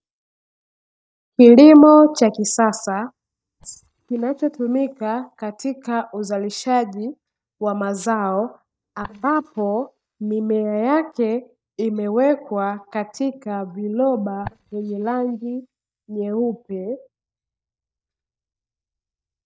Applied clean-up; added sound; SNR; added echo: neural mask model DeepFilterNet 3.